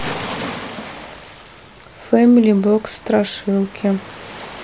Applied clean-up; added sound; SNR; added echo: none; Waves, surf; 13 dB; none.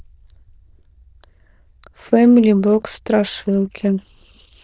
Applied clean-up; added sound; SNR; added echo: neural diffusion model UNIVERSE++.